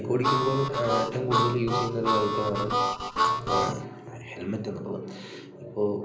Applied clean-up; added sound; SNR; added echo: none; Harmonica; -2 dB; reverberation time 0.5 s.